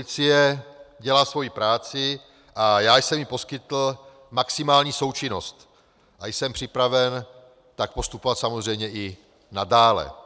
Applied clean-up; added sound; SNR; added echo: none; none; none; none.